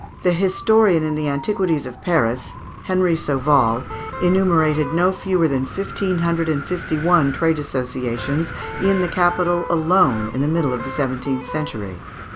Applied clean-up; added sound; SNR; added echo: none; Wind + Electric guitar; 12 dB; none.